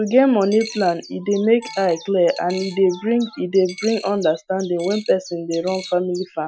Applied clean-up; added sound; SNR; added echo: classical method Wiener filter.